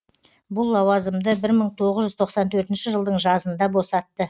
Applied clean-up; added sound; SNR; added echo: neural mask model RNNoise.